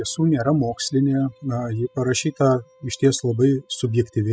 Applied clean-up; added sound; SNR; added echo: classical method spectral subtraction.